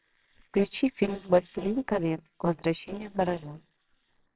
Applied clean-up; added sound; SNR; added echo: neural separator model SepFormer WHAMR!.